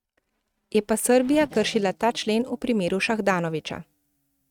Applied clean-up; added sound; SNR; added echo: neural mask model RNNoise.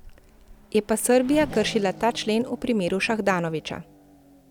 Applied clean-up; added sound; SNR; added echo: none; Race car, auto racing / Accelerating, revving, vroom; 17 dB; none.